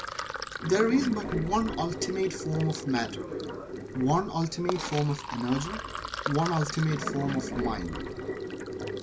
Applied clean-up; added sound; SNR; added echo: none; Sink (filling or washing); 5 dB; none.